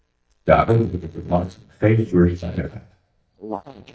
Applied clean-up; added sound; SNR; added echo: neural mask model DeepFilterNet 3.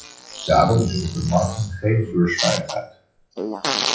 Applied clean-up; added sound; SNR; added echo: classical method WPE with log-MMSE.